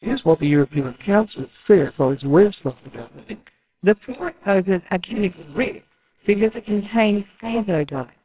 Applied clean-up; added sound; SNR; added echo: neural separator model SepFormer WHAMR!.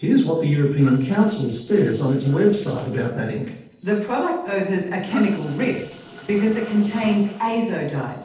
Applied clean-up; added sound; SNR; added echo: neural separator model SepFormer DNS4.